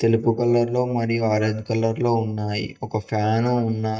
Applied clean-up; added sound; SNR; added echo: neural mask model DeepFilterNet 3.